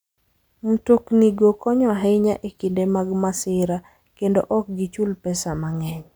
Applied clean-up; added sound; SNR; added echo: none; none; none; none.